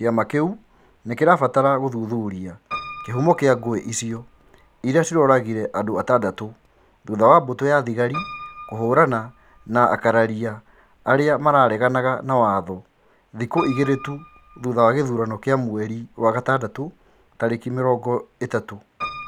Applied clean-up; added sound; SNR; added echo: none; Piano; 20 dB; none.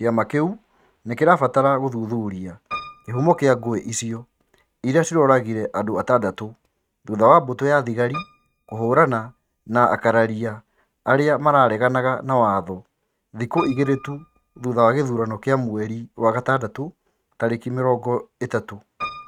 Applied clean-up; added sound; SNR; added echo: neural mask model RNNoise.